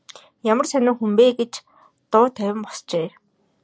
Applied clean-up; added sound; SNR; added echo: none; none; none; none.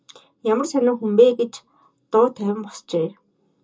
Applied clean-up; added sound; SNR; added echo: none; none; none; reverberation time 0.2 s.